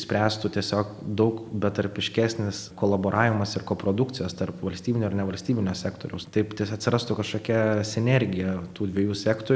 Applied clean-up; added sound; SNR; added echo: none; none; none; none.